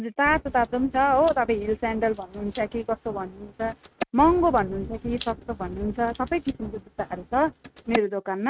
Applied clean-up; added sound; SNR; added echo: neural mask model RNNoise.